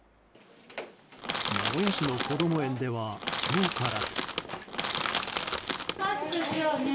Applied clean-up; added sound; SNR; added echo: none; Crushing; -1 dB; none.